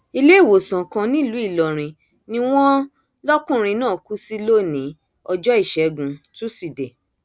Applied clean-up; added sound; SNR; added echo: none; none; none; none.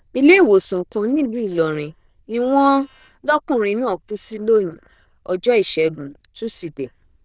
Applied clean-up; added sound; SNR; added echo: neural diffusion model UNIVERSE++.